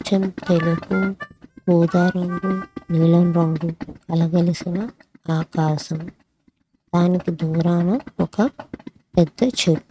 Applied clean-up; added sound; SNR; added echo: neural mask model RNNoise.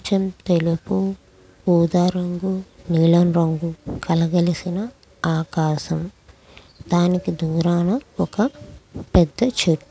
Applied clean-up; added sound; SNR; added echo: none; none; none; none.